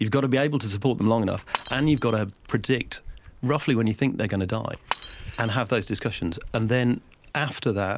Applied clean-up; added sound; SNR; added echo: none; Shatter / Crushing; 15 dB; none.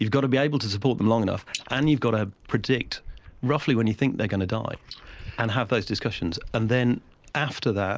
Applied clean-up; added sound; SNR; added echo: neural mask model Resemble Enhance denoiser.